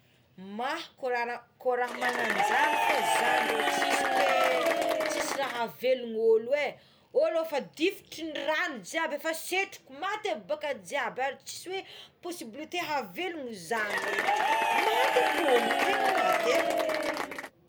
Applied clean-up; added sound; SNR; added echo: none; Applause / Crowd / Cheering; -4 dB; none.